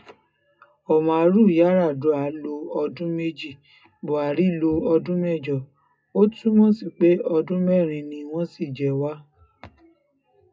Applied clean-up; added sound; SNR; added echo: classical method WPE with log-MMSE.